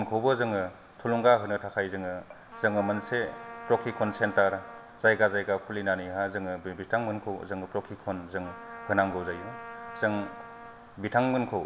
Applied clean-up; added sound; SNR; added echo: none; Trumpet; 18 dB; none.